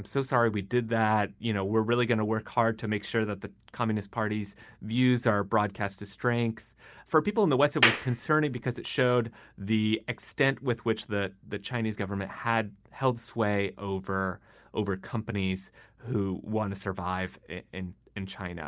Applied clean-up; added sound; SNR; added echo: none; Clapping; 0 dB; none.